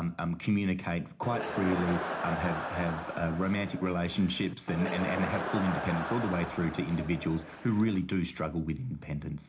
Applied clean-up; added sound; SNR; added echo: none; Crowd; 6 dB; reverberation time 0.4 s.